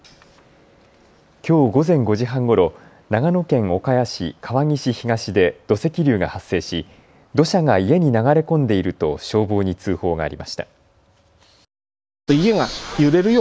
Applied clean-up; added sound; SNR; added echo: none; none; none; none.